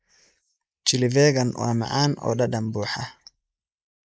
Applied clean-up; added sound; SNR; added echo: neural mask model Resemble Enhance denoiser.